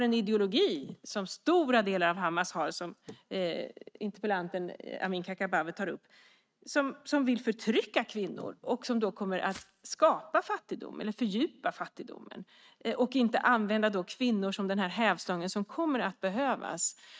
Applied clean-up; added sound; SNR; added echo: neural mask model RNNoise.